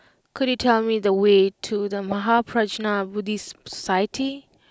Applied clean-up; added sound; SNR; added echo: none; none; none; none.